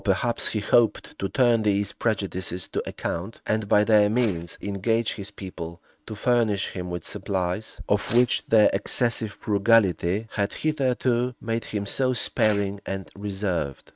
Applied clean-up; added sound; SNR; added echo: neural mask model RNNoise.